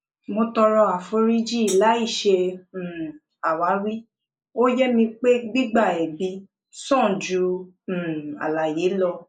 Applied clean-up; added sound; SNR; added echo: neural mask model Resemble Enhance denoiser.